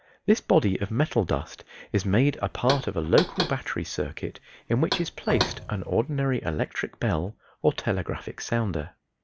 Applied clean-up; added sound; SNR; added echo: none; Thump, thud + Knock; 8 dB; none.